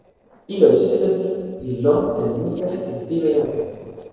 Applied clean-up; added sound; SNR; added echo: neural separator model SepFormer DNS4.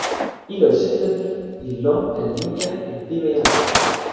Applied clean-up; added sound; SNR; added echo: none; Gunshot, gunfire; 4 dB; reverberation time 2.2 s.